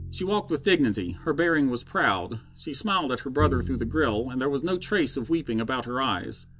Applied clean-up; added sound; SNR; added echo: none; Bowed string instrument; 11 dB; none.